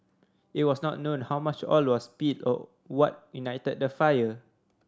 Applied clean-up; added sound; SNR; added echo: none; none; none; none.